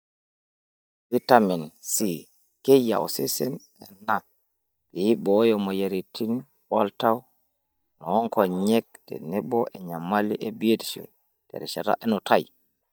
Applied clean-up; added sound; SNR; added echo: neural mask model DeepFilterNet 3.